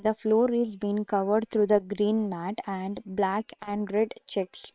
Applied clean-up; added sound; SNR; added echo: neural separator model SepFormer WHAM!.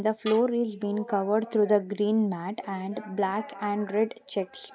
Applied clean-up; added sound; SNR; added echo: none; Tools; 17 dB; none.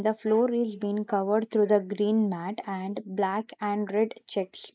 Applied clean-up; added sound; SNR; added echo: neural mask model Resemble Enhance denoiser.